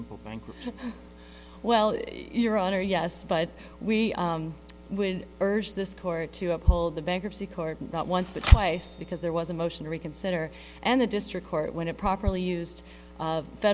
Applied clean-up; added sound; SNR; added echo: none; Typewriter; 12 dB; none.